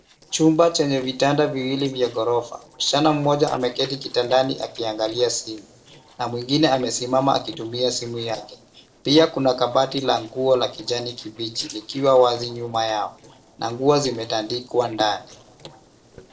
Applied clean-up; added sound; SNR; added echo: neural separator model SepFormer DNS4.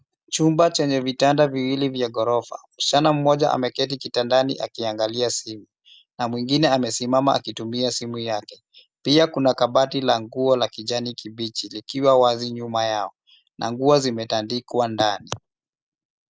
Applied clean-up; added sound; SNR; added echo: none; none; none; none.